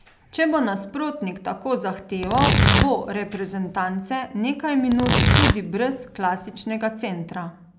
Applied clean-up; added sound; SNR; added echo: none; Tearing; -2 dB; none.